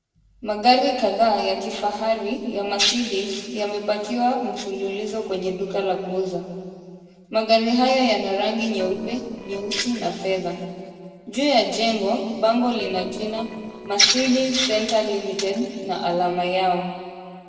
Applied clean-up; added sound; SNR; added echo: neural separator model SepFormer DNS4.